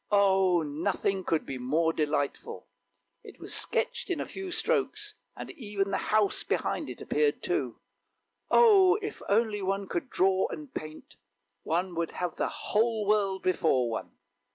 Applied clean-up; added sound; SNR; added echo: none; none; none; none.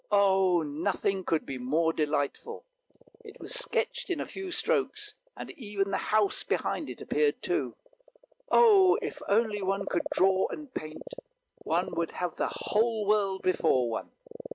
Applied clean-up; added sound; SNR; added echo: neural mask model RNNoise.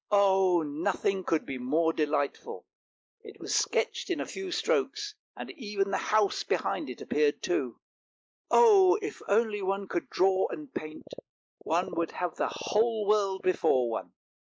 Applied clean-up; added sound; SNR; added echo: neural mask model Resemble Enhance denoiser.